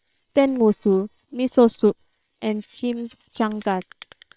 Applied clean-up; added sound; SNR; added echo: neural separator model SepFormer WHAM!.